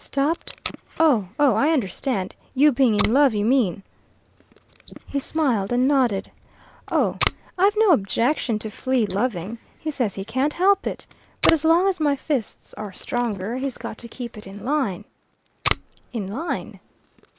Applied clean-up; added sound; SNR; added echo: neural mask model Resemble Enhance denoiser.